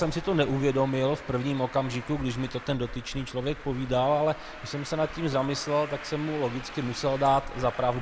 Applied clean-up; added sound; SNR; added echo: none; Traffic noise, roadway noise; 13 dB; none.